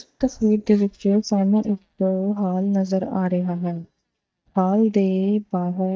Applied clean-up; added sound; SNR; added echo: neural mask model DeepFilterNet 3.